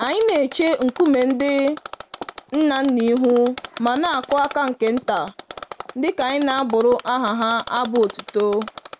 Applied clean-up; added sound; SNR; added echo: none; Mechanisms; 15 dB; none.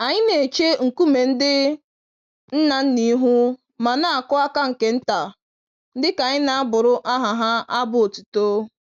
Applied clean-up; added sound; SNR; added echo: none; none; none; none.